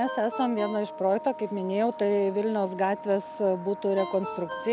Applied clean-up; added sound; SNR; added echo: none; Wind instrument, woodwind instrument + Ringtone; 11 dB; none.